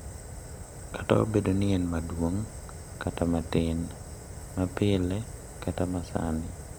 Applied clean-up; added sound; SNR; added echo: none; Fire; 11 dB; none.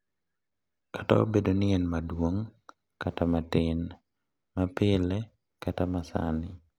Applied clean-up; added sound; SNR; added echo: none; none; none; none.